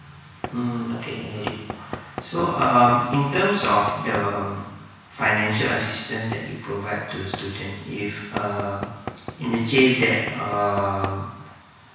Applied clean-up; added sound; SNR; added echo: none; Knock / Wood; 14 dB; reverberation time 1.1 s.